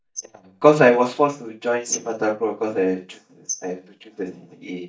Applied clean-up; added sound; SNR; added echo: neural mask model DeepFilterNet 3.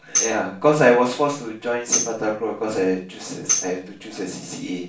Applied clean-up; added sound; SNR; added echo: none; Tambourine; 6 dB; reverberation time 0.4 s.